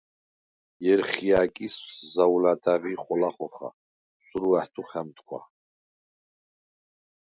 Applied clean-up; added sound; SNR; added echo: none; none; none; none.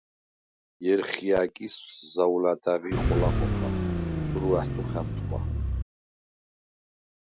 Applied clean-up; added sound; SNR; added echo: none; Car; -3 dB; none.